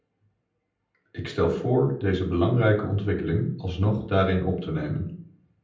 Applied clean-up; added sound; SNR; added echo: none; none; none; reverberation time 0.6 s.